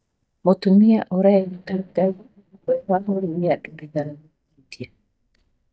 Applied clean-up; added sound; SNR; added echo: neural mask model DeepFilterNet 3.